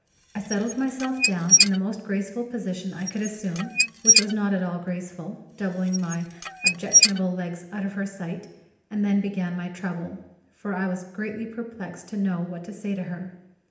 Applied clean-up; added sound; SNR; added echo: none; Squeak / Dishes, pots, and pans; -5 dB; reverberation time 0.8 s.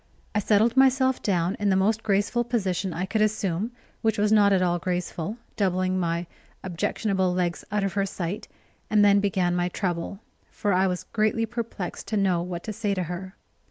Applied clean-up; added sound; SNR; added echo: none; none; none; none.